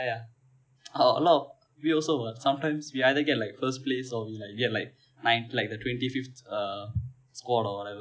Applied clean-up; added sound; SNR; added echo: none; none; none; none.